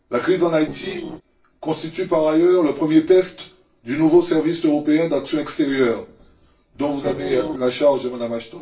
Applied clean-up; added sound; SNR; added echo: neural separator model SepFormer DNS4.